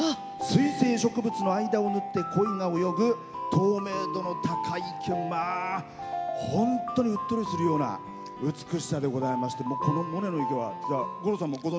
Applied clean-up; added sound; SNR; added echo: none; none; none; none.